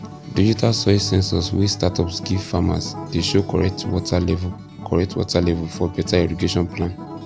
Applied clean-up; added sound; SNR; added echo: none; Acoustic guitar; 12 dB; none.